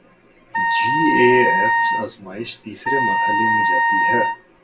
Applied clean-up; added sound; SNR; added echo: none; Wind instrument, woodwind instrument; -5 dB; reverberation time 0.2 s.